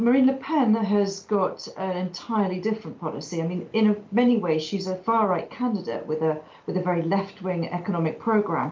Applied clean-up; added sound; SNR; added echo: none; none; none; none.